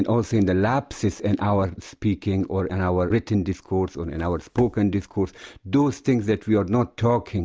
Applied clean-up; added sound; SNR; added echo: none; Walk, footsteps; 18 dB; none.